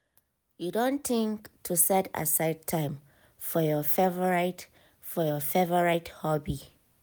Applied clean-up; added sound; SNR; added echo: none; none; none; none.